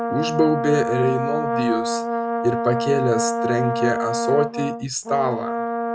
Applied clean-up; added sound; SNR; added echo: none; Brass instrument; 1 dB; none.